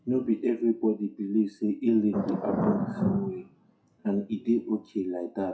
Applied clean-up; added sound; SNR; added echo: classical method WPE with log-MMSE.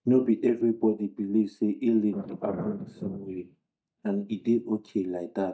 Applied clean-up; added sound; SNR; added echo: neural mask model DeepFilterNet 3.